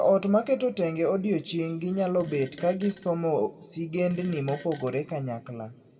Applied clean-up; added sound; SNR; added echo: none; Fart; 18 dB; reverberation time 1.2 s.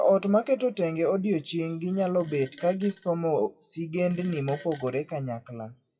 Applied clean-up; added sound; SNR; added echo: classical method WPE with log-MMSE.